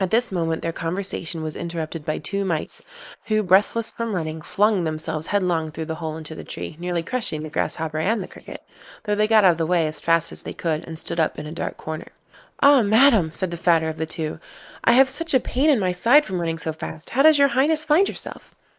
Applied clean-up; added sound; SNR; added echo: neural mask model Resemble Enhance denoiser.